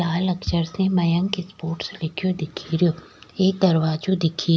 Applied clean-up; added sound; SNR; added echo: none; none; none; none.